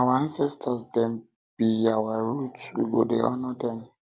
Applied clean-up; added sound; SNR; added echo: none; none; none; none.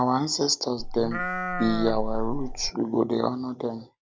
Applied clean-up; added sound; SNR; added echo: none; Livestock, farm animals, working animals; 2 dB; none.